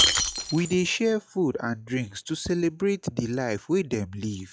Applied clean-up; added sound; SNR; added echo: classical method log-MMSE.